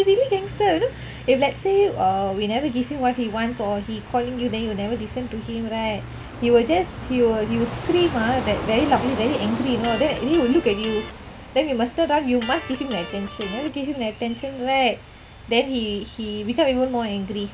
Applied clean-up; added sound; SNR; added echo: none; Electric guitar + Fixed-wing aircraft, airplane; 13 dB; none.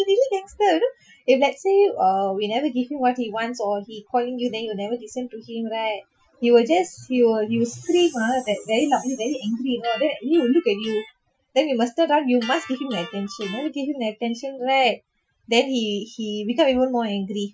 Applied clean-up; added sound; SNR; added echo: classical method Wiener filter.